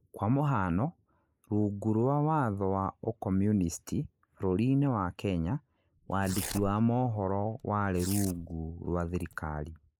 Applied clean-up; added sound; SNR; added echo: neural mask model Resemble Enhance denoiser.